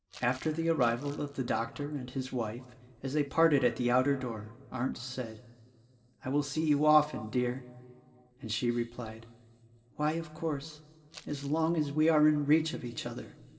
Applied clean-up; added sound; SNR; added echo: neural separator model SepFormer DNS4.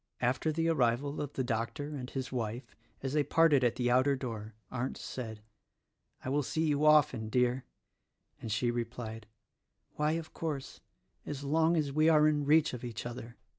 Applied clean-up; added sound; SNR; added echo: none; none; none; none.